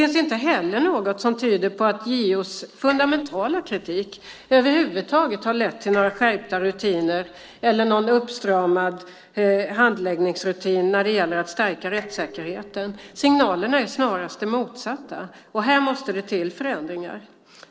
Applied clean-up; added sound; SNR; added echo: neural separator model SepFormer DNS4.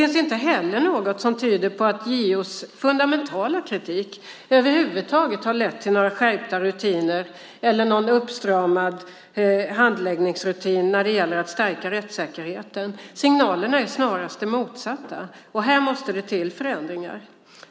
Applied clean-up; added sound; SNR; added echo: none; none; none; none.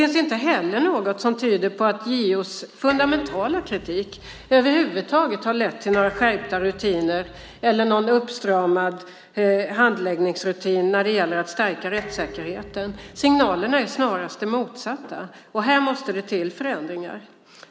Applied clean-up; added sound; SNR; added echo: none; Dishes, pots, and pans; 19 dB; none.